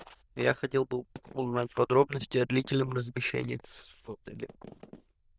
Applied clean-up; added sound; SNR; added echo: neural diffusion model UNIVERSE++.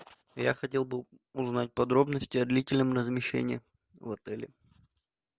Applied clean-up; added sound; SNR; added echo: none; none; none; none.